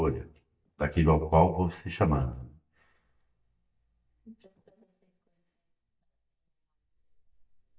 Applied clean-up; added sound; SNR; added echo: neural mask model DeepFilterNet 3.